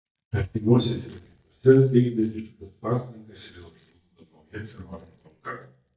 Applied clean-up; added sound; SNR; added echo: neural mask model DeepFilterNet 3.